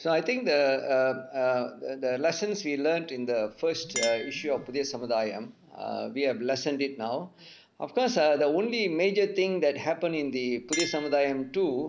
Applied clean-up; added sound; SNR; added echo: none; Chink, clink; 17 dB; none.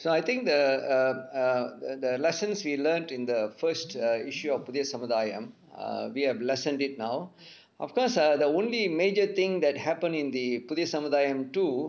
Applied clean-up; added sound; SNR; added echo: none; none; none; none.